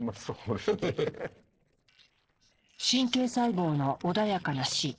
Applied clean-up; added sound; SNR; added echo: neural separator model SepFormer DNS4.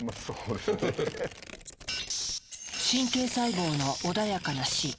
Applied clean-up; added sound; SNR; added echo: none; Tearing; 13 dB; none.